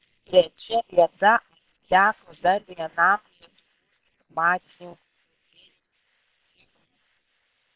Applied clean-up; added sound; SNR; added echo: neural separator model SepFormer WHAM!.